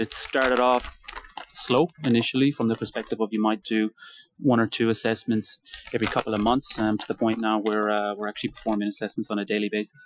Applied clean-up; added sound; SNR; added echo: classical method Wiener filter.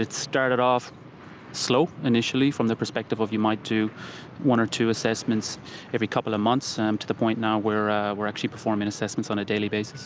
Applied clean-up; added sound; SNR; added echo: none; none; none; none.